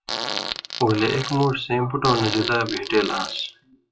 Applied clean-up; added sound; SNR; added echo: classical method WPE with log-MMSE.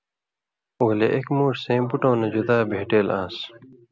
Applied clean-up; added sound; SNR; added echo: none; none; none; none.